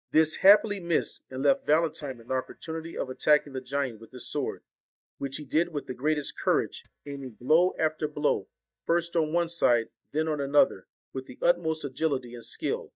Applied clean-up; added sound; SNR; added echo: neural mask model DeepFilterNet 3.